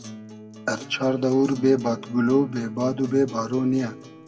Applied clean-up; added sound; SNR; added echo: none; Acoustic guitar; 16 dB; reverberation time 0.4 s.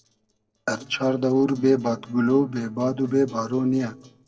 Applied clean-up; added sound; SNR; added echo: neural separator model SepFormer DNS4.